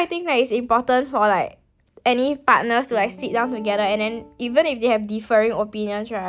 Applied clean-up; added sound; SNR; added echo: neural mask model DeepFilterNet 3.